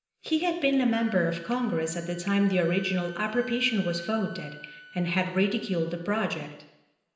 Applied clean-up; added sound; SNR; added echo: none; Wind instrument, woodwind instrument; 20 dB; reverberation time 0.9 s.